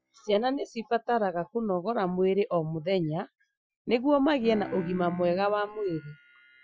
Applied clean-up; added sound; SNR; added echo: classical method Wiener filter.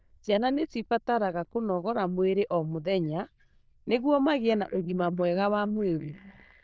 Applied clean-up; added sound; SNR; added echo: neural diffusion model UNIVERSE++.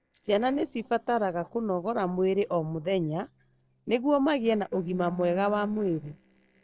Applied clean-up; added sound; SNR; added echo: neural separator model SepFormer DNS4.